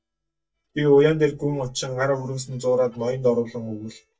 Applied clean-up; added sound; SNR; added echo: neural mask model DeepFilterNet 3.